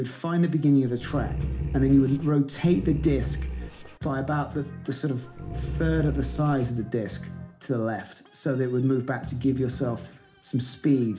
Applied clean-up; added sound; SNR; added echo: none; Growling; 6 dB; reverberation time 0.4 s.